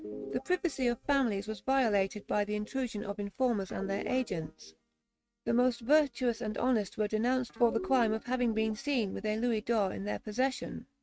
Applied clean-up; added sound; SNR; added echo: neural mask model RNNoise.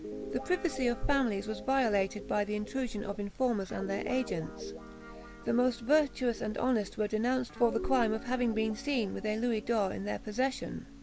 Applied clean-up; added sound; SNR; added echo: none; Guitar; 13 dB; none.